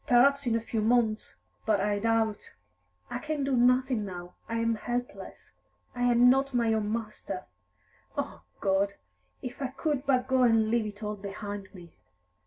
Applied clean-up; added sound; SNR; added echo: none; none; none; none.